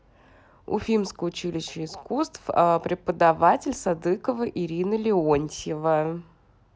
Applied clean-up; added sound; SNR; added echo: none; none; none; none.